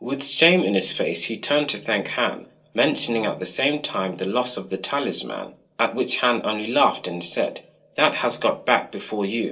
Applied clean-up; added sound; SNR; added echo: none; none; none; reverberation time 0.2 s.